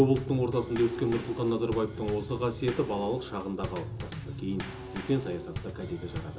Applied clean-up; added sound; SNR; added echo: none; Bass drum / Snare drum / Drum kit; 10 dB; reverberation time 0.2 s.